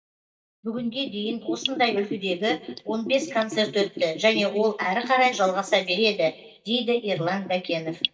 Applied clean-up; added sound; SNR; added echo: neural mask model DeepFilterNet 3.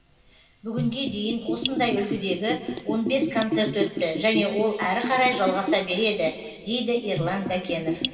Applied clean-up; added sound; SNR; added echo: none; Bathtub (filling or washing) / Gurgling; 6 dB; reverberation time 2.5 s.